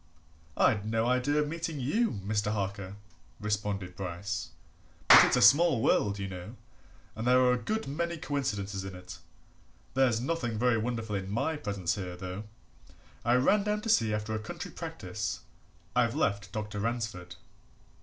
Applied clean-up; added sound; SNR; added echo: none; Clapping; 2 dB; none.